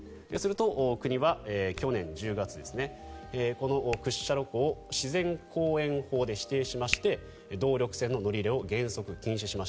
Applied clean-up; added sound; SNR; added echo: none; Hands; 17 dB; none.